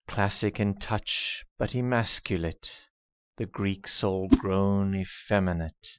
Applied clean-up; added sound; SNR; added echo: classical method Wiener filter.